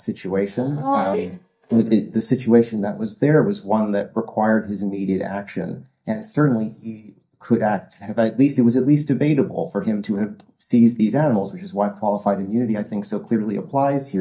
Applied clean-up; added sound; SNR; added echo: neural mask model DeepFilterNet 3.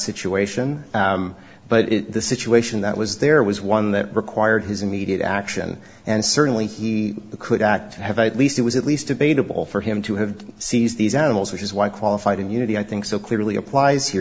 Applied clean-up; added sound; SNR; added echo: none; none; none; none.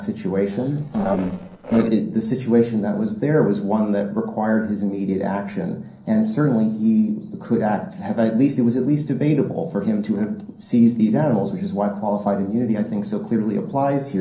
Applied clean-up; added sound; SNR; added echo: neural separator model SepFormer DNS4.